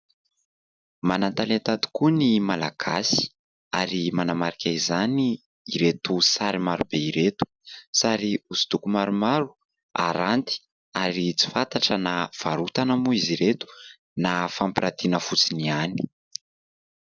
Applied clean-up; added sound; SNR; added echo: none; none; none; none.